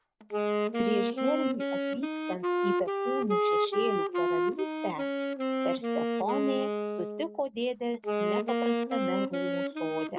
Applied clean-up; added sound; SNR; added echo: none; Wind instrument, woodwind instrument; -4 dB; none.